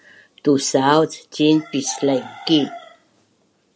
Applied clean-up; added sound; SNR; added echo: none; none; none; none.